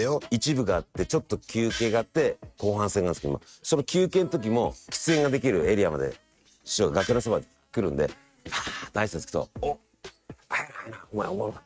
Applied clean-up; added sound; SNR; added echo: neural mask model RNNoise.